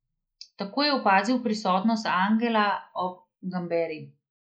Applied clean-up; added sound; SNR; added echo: neural mask model Resemble Enhance denoiser.